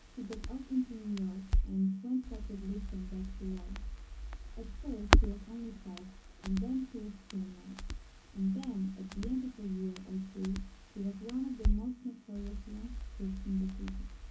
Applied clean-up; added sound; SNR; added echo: none; Crackle; -2 dB; reverberation time 0.3 s.